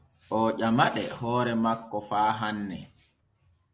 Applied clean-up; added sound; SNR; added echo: none; none; none; none.